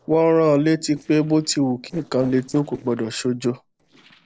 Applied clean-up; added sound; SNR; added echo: neural separator model SepFormer DNS4.